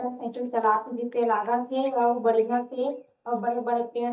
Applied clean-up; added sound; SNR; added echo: neural mask model DeepFilterNet 3.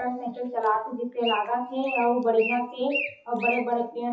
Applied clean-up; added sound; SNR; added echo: classical method WPE with log-MMSE.